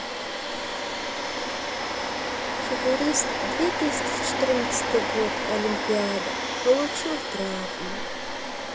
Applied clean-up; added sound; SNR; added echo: none; Domestic sounds, home sounds; 0 dB; none.